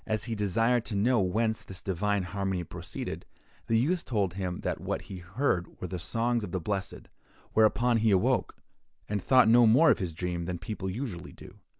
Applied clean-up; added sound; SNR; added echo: none; none; none; none.